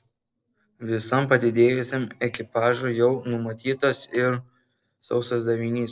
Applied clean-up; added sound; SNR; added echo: neural separator model SepFormer DNS4.